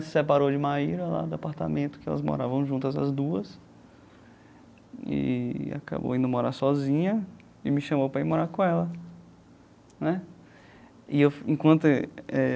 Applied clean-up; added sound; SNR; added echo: none; none; none; none.